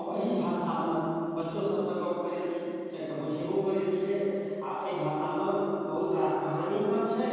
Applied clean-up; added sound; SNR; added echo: none; none; none; reverberation time 2.1 s.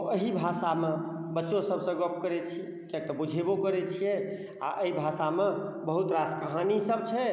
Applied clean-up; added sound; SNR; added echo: none; none; none; none.